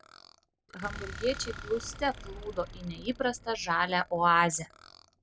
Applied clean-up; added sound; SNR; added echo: none; Explosion + Burping, eructation; 14 dB; none.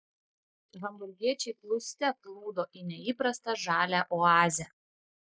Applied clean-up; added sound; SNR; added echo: neural mask model Resemble Enhance denoiser.